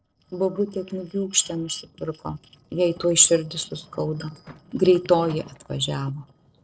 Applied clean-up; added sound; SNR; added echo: neural separator model SepFormer DNS4.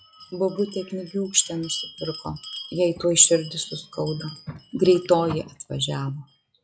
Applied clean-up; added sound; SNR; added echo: classical method log-MMSE.